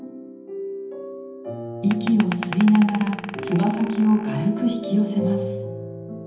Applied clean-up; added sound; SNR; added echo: none; Glass; 14 dB; reverberation time 0.8 s.